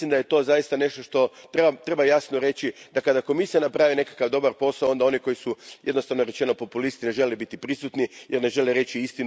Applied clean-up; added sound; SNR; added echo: none; none; none; none.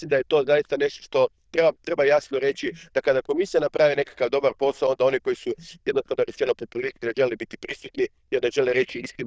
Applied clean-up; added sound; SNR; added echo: neural diffusion model UNIVERSE++.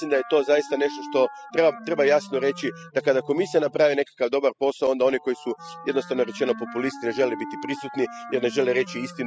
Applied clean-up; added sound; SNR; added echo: classical method spectral subtraction.